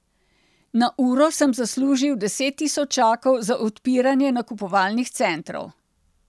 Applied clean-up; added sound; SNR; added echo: none; none; none; none.